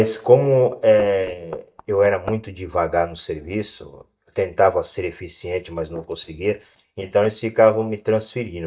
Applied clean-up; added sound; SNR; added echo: neural mask model DeepFilterNet 3.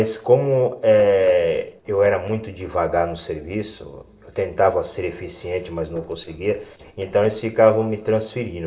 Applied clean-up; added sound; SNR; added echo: neural separator model SepFormer DNS4.